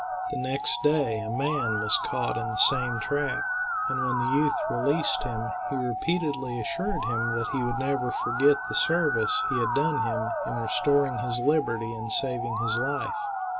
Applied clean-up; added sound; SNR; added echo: none; Musical instrument; 1 dB; none.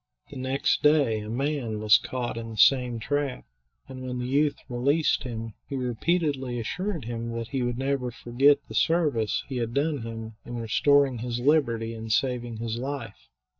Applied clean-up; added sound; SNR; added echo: neural mask model DeepFilterNet 3.